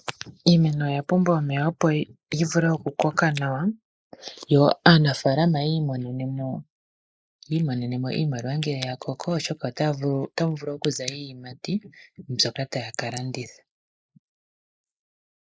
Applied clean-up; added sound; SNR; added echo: neural mask model Resemble Enhance denoiser.